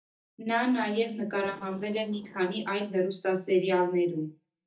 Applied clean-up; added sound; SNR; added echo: neural mask model DeepFilterNet 3.